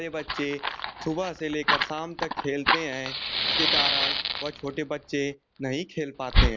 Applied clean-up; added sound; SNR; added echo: none; Fire; -4 dB; none.